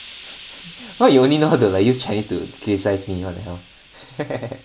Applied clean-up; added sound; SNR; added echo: none; Hiss; 20 dB; none.